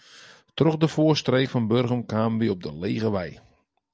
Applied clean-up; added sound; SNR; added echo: none; none; none; none.